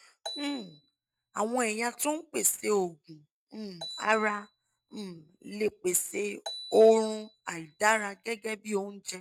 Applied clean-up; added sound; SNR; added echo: neural mask model RNNoise.